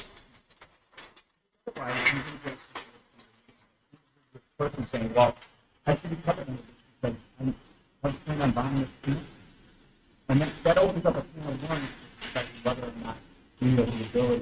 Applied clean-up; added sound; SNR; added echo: neural mask model RNNoise.